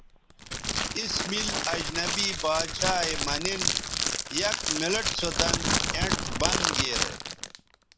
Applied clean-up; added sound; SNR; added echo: none; Crackle; -2 dB; none.